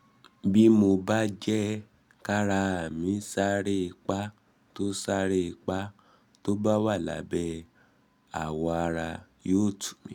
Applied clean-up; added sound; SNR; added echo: none; none; none; none.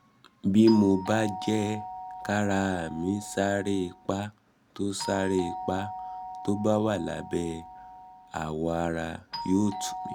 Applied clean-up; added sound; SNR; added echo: none; Doorbell; 12 dB; none.